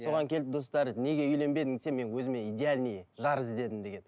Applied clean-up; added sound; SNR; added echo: none; none; none; none.